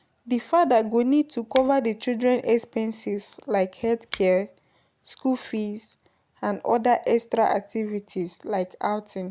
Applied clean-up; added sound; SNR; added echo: none; Finger snapping; 15 dB; none.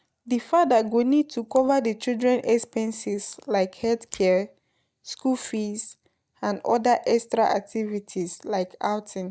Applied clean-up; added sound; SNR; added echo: neural mask model DeepFilterNet 3.